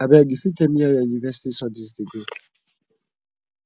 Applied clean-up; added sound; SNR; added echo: none; none; none; none.